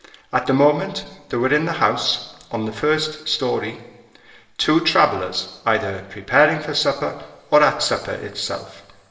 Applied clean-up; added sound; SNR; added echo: none; none; none; reverberation time 1.5 s.